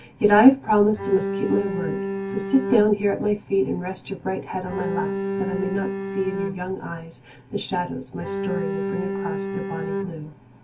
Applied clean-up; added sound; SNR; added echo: none; Bowed string instrument; 4 dB; reverberation time 0.1 s.